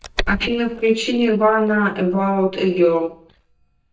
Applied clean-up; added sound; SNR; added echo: neural mask model DeepFilterNet 3.